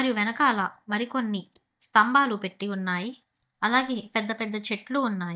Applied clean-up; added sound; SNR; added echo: neural mask model DeepFilterNet 3.